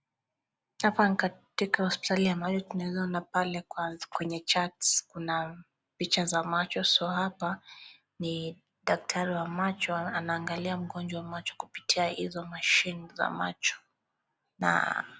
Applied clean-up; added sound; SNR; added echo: none; none; none; none.